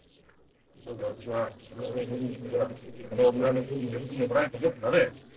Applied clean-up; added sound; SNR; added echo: neural separator model SepFormer DNS4.